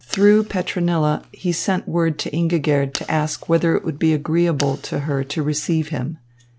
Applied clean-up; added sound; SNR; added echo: none; Fire; 19 dB; none.